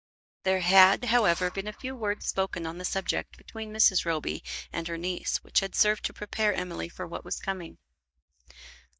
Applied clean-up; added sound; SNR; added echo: neural mask model DeepFilterNet 3.